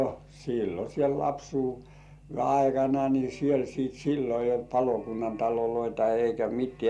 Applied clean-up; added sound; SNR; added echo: none; none; none; none.